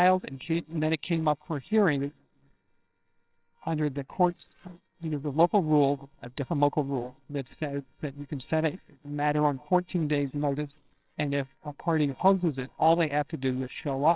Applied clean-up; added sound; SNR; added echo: neural separator model SepFormer WHAMR!.